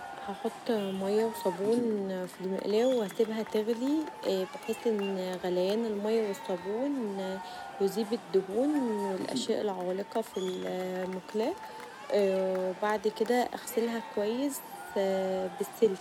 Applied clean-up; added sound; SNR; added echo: none; Crowd / Cheering; 12 dB; none.